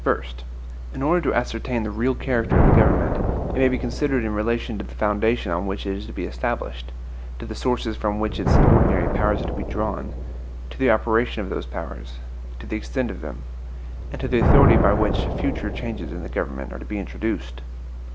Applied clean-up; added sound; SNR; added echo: none; Thunder; 0 dB; none.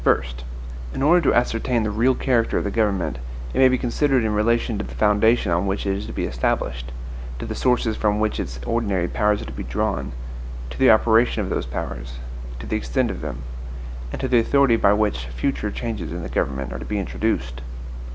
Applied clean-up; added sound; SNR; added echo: none; none; none; none.